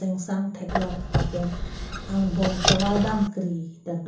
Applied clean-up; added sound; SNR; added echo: none; Squeak; 0 dB; reverberation time 0.8 s.